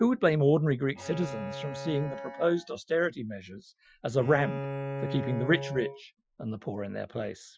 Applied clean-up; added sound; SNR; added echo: classical method Wiener filter.